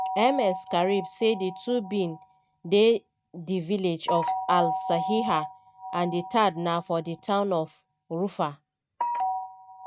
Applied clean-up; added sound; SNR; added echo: neural mask model RNNoise.